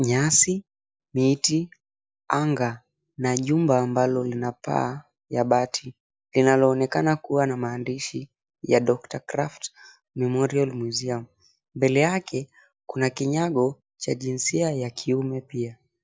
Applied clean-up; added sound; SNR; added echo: none; none; none; none.